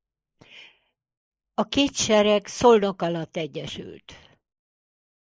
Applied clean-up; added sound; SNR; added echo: neural mask model Resemble Enhance denoiser.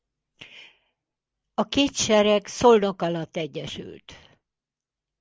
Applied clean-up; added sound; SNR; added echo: none; none; none; none.